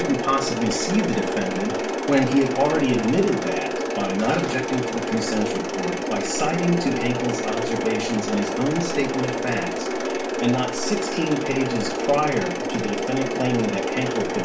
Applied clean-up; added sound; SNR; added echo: none; Mechanisms; 2 dB; reverberation time 0.4 s.